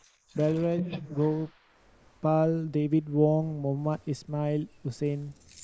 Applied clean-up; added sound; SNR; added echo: neural mask model Resemble Enhance denoiser.